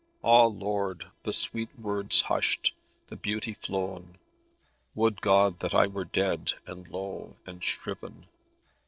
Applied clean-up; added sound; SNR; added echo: neural separator model SepFormer DNS4.